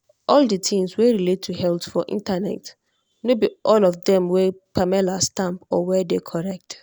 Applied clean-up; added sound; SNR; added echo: none; none; none; none.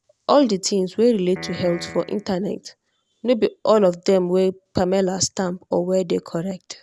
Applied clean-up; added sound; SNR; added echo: none; Piano; 15 dB; none.